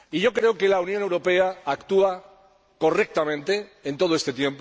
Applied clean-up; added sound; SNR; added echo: none; none; none; none.